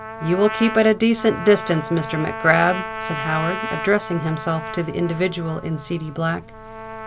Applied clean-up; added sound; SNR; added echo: none; Trumpet; 10 dB; none.